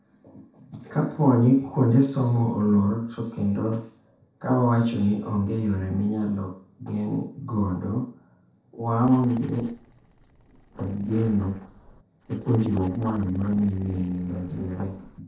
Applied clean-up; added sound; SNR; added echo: neural separator model SepFormer DNS4.